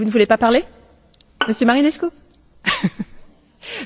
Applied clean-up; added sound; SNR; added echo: none; Bowed string instrument; 12 dB; none.